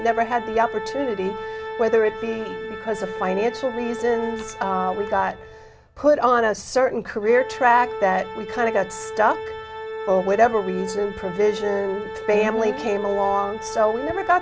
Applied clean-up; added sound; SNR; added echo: none; Organ; 10 dB; none.